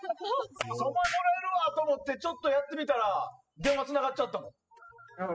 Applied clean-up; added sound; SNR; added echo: classical method spectral subtraction.